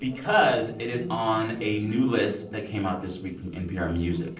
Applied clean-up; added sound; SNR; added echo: neural separator model SepFormer DNS4.